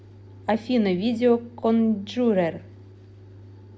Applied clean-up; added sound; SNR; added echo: none; none; none; none.